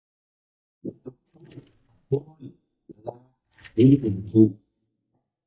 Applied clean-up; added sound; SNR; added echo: neural mask model DeepFilterNet 3.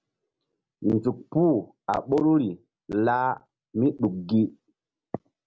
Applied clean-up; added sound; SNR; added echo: none; none; none; none.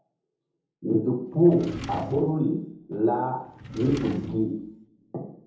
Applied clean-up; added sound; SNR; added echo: none; Drawer open or close; 12 dB; reverberation time 0.7 s.